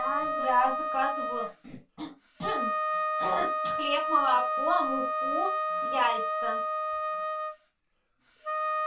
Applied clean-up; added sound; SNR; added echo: none; Wind instrument, woodwind instrument; -2 dB; reverberation time 0.2 s.